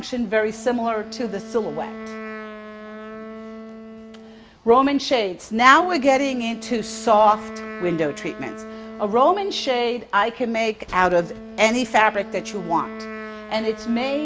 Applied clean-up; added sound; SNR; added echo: none; Wind instrument, woodwind instrument; 15 dB; none.